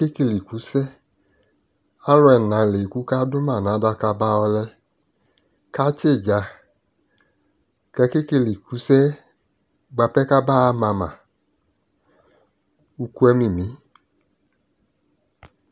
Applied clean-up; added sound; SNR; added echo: none; none; none; none.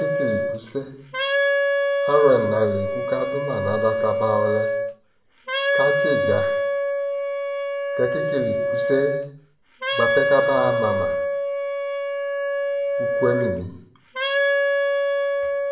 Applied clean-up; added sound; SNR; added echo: none; Wind instrument, woodwind instrument; -3 dB; reverberation time 0.7 s.